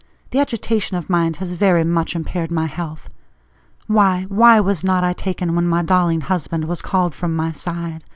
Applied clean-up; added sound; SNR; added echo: none; none; none; none.